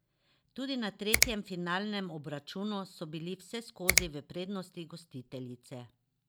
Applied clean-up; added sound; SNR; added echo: none; Finger snapping; -4 dB; none.